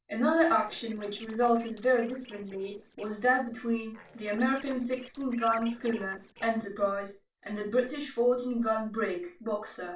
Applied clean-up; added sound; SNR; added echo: neural separator model SepFormer DNS4.